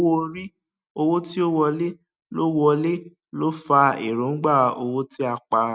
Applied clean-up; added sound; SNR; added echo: none; none; none; none.